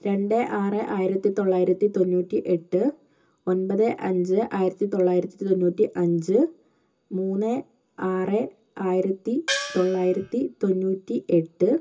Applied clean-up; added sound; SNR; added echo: none; Gong; 7 dB; reverberation time 0.2 s.